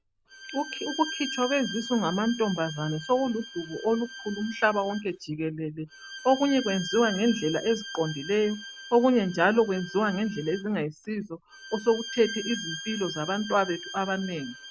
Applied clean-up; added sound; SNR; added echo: none; Bowed string instrument; 12 dB; none.